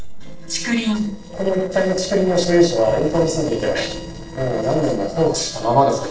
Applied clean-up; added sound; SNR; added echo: neural separator model SepFormer DNS4.